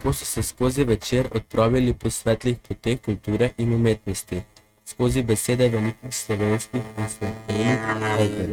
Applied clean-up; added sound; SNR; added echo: neural mask model RNNoise.